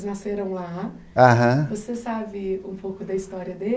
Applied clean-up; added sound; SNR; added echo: none; none; none; none.